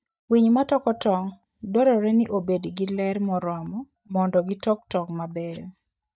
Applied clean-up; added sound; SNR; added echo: neural mask model DeepFilterNet 3.